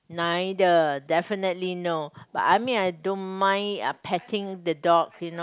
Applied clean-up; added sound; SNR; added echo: none; none; none; none.